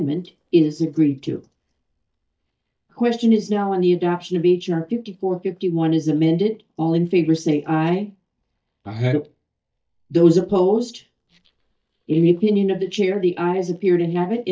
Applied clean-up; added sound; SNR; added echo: neural mask model DeepFilterNet 3.